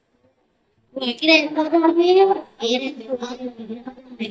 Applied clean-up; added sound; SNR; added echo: neural mask model DeepFilterNet 3.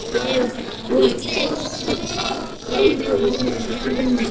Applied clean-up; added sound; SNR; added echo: neural separator model SepFormer DNS4.